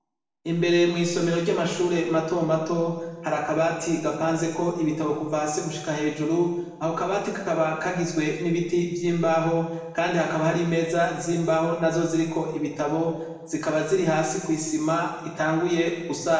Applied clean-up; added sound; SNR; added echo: none; none; none; reverberation time 1.1 s.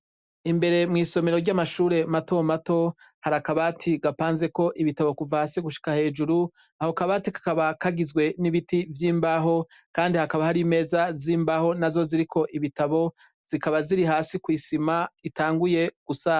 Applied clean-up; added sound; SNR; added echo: none; none; none; none.